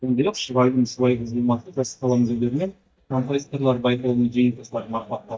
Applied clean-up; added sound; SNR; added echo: neural mask model DeepFilterNet 3.